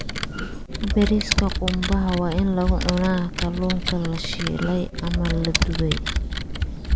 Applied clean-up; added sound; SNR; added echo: none; Computer keyboard; 0 dB; none.